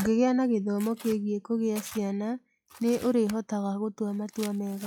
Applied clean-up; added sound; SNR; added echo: classical method log-MMSE.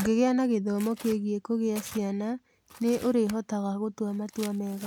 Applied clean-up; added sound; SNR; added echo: none; Tearing; 19 dB; none.